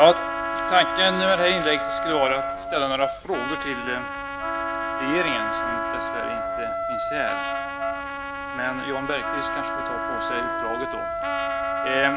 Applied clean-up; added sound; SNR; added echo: none; Trumpet + Wind instrument, woodwind instrument; 1 dB; none.